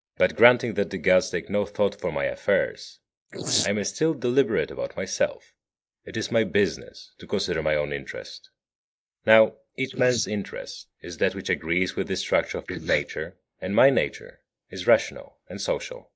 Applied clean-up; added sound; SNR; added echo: neural mask model Resemble Enhance denoiser.